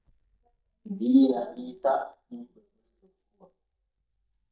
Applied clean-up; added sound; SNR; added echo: neural mask model DeepFilterNet 3.